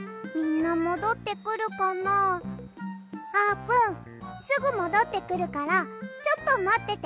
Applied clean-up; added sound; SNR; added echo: none; none; none; none.